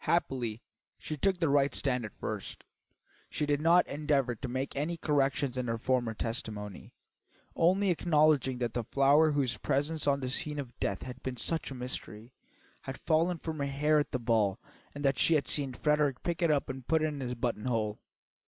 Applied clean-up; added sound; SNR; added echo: none; none; none; none.